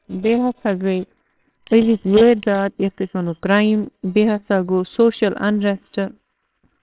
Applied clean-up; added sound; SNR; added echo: neural separator model SepFormer WHAMR!.